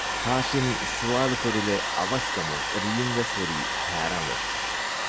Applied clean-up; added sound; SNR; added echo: none; Domestic sounds, home sounds; -1 dB; none.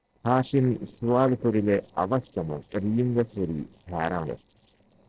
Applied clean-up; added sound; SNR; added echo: neural separator model SepFormer DNS4.